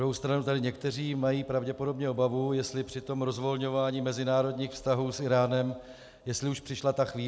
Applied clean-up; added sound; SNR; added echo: none; none; none; none.